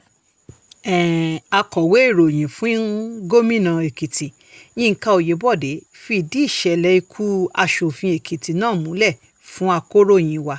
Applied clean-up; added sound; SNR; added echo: none; none; none; none.